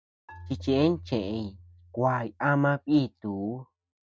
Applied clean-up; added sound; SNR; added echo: neural mask model RNNoise.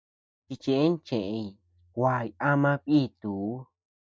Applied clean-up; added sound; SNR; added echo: neural mask model DeepFilterNet 3.